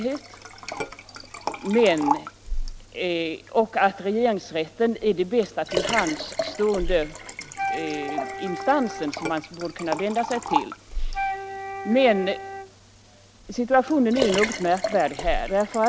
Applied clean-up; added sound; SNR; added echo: none; Wind instrument, woodwind instrument + Liquid; 6 dB; none.